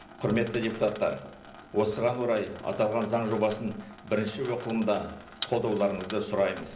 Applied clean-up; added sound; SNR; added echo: none; Sink (filling or washing) / Water tap, faucet; 17 dB; reverberation time 0.5 s.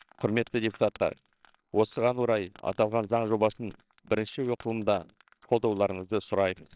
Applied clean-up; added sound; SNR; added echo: neural separator model SepFormer WHAMR!.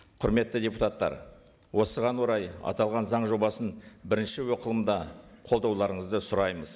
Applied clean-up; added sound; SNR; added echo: none; none; none; none.